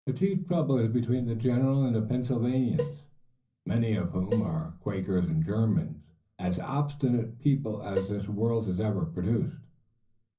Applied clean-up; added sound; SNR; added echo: none; Cowbell; 12 dB; reverberation time 0.5 s.